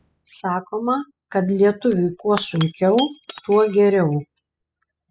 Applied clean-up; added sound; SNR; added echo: classical method spectral subtraction.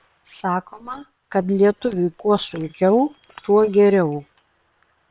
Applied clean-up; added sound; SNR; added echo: neural separator model SepFormer WHAM!.